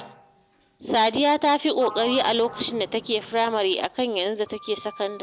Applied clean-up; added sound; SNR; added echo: none; Sliding door; 18 dB; none.